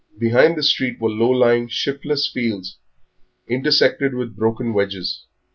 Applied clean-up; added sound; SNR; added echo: none; none; none; none.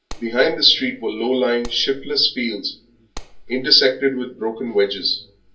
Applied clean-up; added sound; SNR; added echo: none; Clapping; 16 dB; reverberation time 0.3 s.